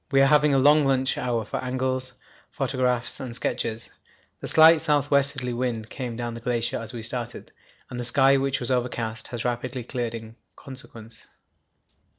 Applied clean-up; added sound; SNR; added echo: none; none; none; none.